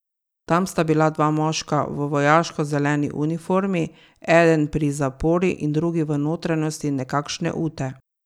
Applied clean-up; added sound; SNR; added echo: none; none; none; none.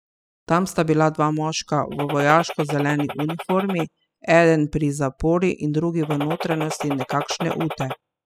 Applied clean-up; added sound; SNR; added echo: classical method spectral subtraction.